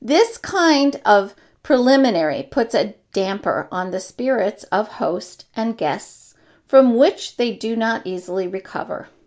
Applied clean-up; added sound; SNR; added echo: none; none; none; none.